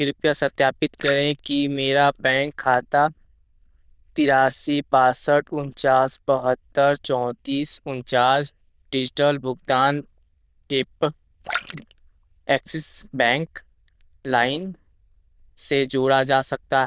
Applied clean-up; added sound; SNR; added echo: neural diffusion model UNIVERSE++.